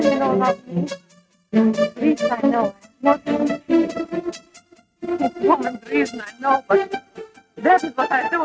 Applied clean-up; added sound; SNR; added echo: neural mask model RNNoise.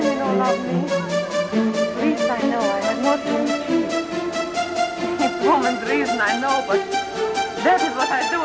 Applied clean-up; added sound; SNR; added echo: none; Musical instrument; -2 dB; none.